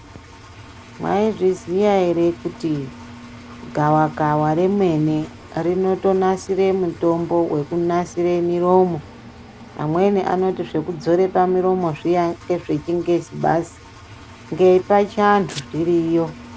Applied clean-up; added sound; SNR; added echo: none; Engine + Domestic sounds, home sounds; 19 dB; none.